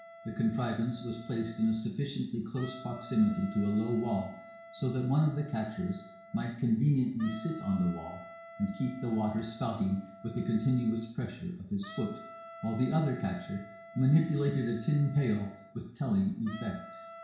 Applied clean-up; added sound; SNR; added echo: none; Wind instrument, woodwind instrument; 18 dB; reverberation time 0.6 s.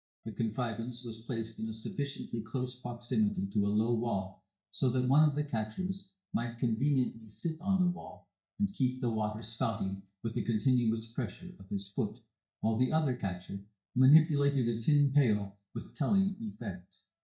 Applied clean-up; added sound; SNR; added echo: neural mask model DeepFilterNet 3.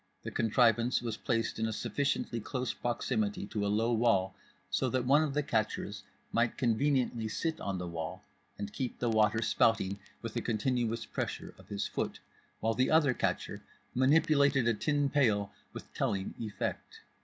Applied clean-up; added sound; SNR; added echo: none; none; none; none.